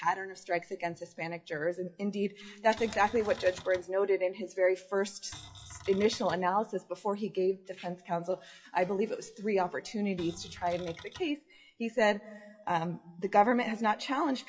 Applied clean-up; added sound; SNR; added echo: classical method WPE with log-MMSE.